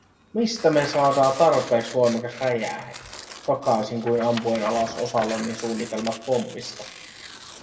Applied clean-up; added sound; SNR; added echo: none; Tearing; 15 dB; reverberation time 1.0 s.